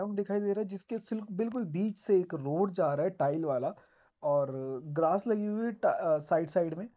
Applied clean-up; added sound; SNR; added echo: neural mask model Resemble Enhance denoiser.